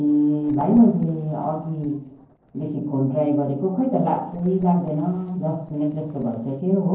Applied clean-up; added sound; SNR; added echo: neural separator model SepFormer DNS4.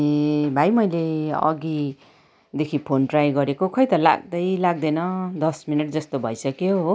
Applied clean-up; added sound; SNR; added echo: none; none; none; none.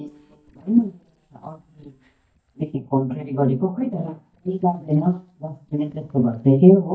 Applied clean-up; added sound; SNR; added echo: neural mask model DeepFilterNet 3.